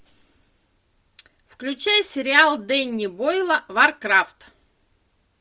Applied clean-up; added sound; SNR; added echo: none; none; none; none.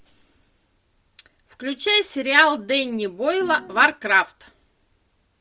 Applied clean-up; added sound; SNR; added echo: none; Piano; 15 dB; none.